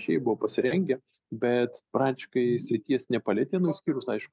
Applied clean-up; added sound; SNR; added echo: none; none; none; none.